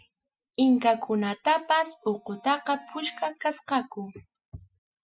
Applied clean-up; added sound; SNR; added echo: classical method spectral subtraction.